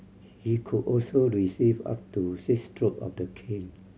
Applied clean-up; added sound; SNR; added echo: none; none; none; none.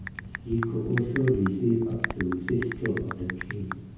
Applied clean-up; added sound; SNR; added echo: none; Typing; 9 dB; reverberation time 0.6 s.